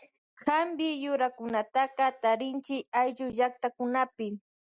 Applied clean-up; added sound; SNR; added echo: none; none; none; none.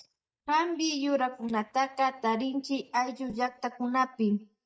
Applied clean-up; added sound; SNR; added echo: neural mask model DeepFilterNet 3.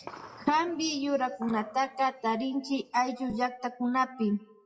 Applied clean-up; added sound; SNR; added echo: classical method WPE with log-MMSE.